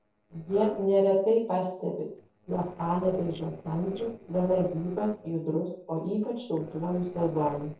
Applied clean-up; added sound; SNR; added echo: neural separator model SepFormer DNS4.